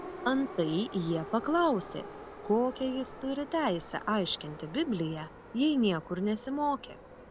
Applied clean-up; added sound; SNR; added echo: none; Subway, metro, underground; 14 dB; none.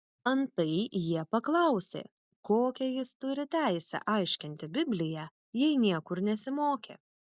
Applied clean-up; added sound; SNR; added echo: none; none; none; none.